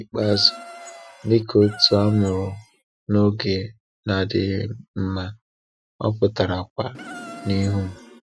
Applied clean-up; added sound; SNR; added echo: classical method Wiener filter.